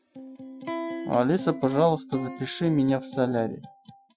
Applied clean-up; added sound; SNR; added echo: classical method Wiener filter.